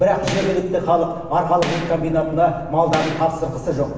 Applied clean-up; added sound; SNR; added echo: none; Gunshot, gunfire; 13 dB; reverberation time 1.1 s.